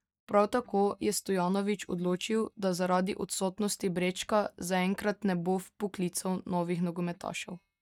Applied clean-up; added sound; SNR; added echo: neural mask model DeepFilterNet 3.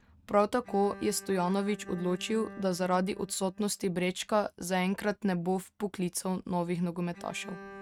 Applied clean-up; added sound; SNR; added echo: neural mask model RNNoise.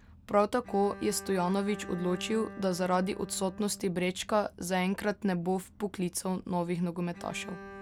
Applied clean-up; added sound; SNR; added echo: none; Bowed string instrument; 17 dB; none.